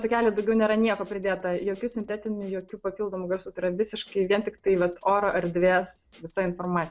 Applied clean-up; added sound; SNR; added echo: neural separator model SepFormer DNS4.